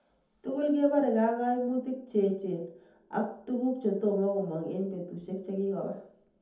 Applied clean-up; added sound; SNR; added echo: none; none; none; reverberation time 0.6 s.